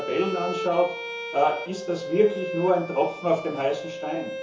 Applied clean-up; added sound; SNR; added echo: none; Bowed string instrument; 8 dB; reverberation time 0.6 s.